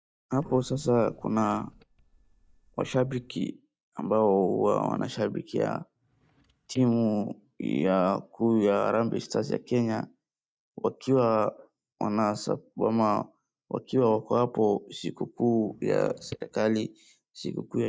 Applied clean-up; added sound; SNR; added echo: neural mask model DeepFilterNet 3.